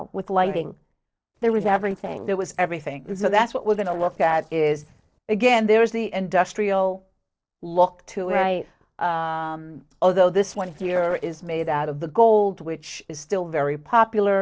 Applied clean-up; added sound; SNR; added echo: neural separator model SepFormer DNS4.